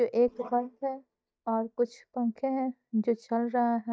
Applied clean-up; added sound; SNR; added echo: neural mask model DeepFilterNet 3.